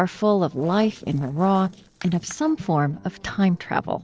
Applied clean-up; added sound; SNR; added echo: neural separator model SepFormer DNS4.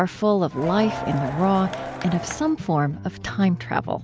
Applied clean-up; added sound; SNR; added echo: none; Crowd; 9 dB; none.